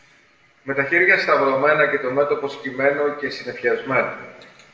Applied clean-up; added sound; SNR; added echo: none; none; none; reverberation time 1.1 s.